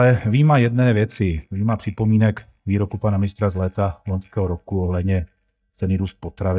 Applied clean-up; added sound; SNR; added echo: neural mask model DeepFilterNet 3.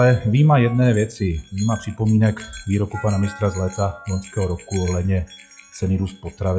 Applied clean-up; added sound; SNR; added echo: classical method log-MMSE.